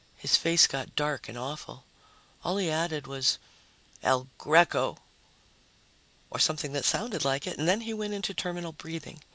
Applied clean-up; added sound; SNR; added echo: none; none; none; none.